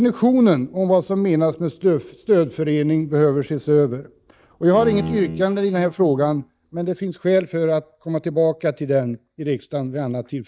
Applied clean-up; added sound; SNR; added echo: neural mask model DeepFilterNet 3.